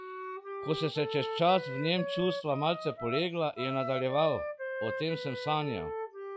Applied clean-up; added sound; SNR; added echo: classical method log-MMSE.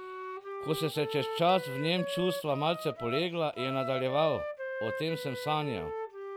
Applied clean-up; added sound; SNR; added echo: none; Wind instrument, woodwind instrument; 6 dB; none.